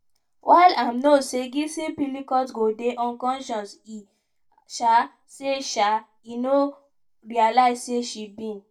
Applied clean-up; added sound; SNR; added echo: none; none; none; reverberation time 0.2 s.